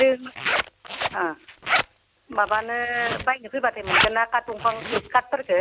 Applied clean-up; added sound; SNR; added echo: none; Zipper (clothing); 2 dB; none.